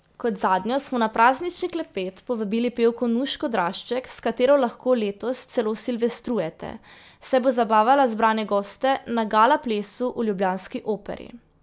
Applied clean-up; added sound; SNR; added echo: none; none; none; none.